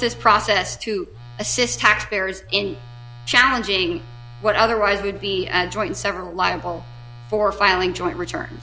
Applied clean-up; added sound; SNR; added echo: none; Telephone; 18 dB; none.